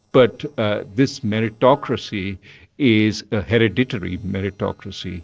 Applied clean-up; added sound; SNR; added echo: neural separator model SepFormer DNS4.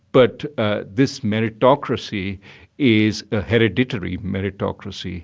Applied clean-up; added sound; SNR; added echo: none; none; none; none.